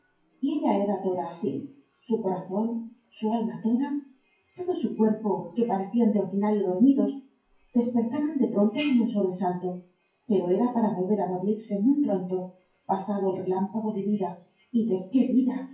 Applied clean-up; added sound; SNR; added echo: classical method WPE with log-MMSE.